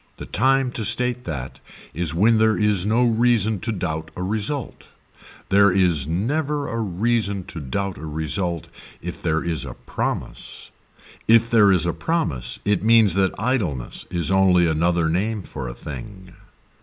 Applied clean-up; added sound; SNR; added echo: none; none; none; none.